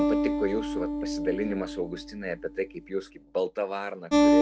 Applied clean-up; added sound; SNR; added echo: none; Acoustic guitar; -4 dB; none.